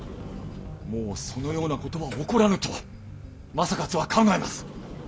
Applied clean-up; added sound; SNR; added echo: none; Sliding door; 17 dB; none.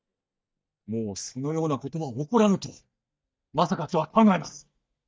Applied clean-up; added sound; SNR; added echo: neural mask model DeepFilterNet 3.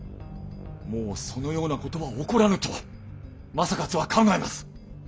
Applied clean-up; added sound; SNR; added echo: none; none; none; none.